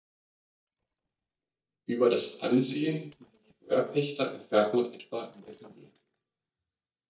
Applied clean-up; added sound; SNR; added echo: neural mask model DeepFilterNet 3.